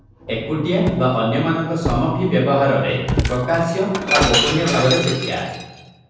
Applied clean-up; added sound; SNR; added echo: none; Shatter; 5 dB; reverberation time 1.1 s.